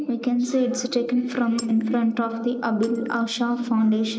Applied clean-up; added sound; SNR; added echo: neural mask model RNNoise.